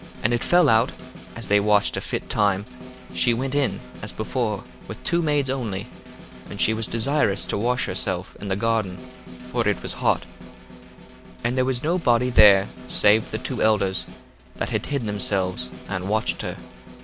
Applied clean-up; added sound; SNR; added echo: none; Snare drum; 16 dB; none.